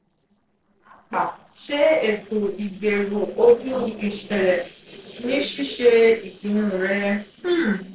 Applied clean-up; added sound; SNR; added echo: neural separator model SepFormer DNS4.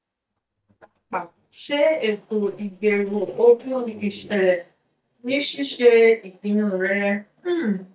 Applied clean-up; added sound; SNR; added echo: neural mask model DeepFilterNet 3.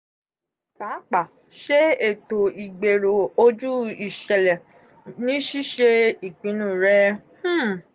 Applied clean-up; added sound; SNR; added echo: none; none; none; none.